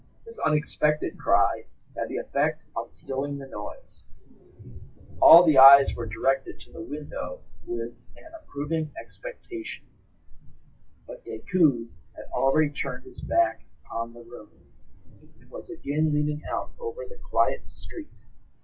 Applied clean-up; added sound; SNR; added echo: classical method log-MMSE.